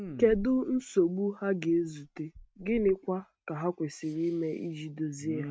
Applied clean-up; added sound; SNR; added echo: neural mask model RNNoise.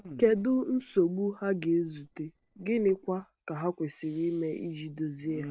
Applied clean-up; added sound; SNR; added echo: neural separator model SepFormer DNS4.